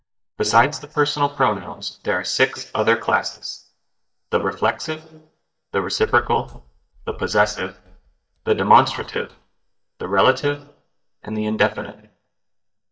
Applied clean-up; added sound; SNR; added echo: neural mask model DeepFilterNet 3.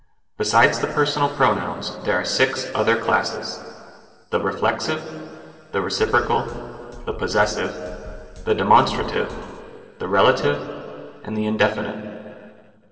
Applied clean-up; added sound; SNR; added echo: none; Drum kit; 16 dB; reverberation time 2.6 s.